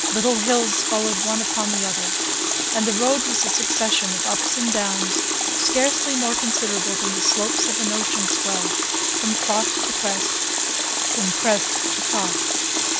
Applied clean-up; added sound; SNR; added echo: none; Water tap, faucet; -5 dB; none.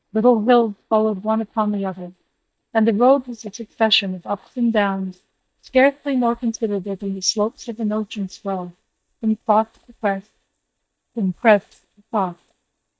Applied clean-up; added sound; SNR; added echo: neural mask model DeepFilterNet 3.